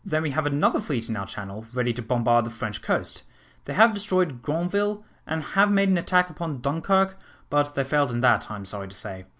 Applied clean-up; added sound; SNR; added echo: none; none; none; none.